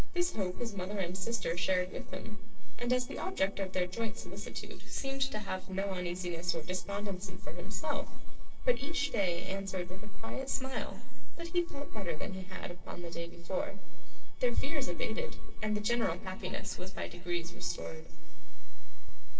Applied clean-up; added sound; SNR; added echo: neural separator model SepFormer DNS4.